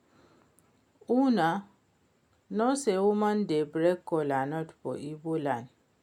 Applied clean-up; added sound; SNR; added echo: none; none; none; none.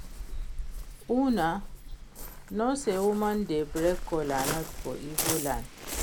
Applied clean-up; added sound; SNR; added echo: none; Waves, surf; 5 dB; none.